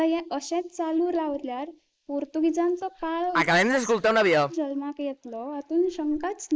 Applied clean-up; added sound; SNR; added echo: neural mask model Resemble Enhance denoiser.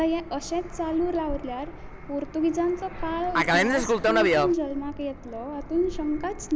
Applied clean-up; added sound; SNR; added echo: none; Fixed-wing aircraft, airplane; 1 dB; none.